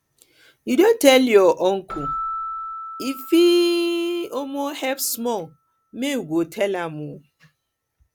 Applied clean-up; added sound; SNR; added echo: none; Keyboard (musical); 16 dB; none.